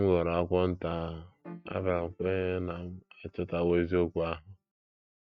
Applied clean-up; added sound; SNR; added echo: neural mask model RNNoise.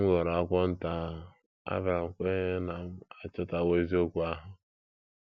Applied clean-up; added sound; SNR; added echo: none; none; none; none.